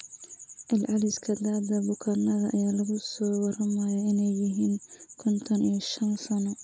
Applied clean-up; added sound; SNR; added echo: none; none; none; none.